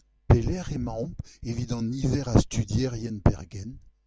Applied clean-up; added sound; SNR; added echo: none; none; none; none.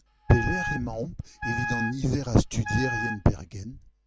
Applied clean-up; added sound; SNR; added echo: none; Wind instrument, woodwind instrument; 7 dB; none.